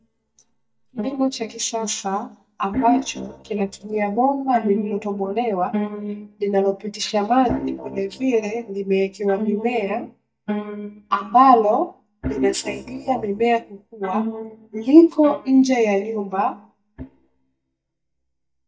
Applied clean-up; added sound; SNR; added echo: neural mask model DeepFilterNet 3.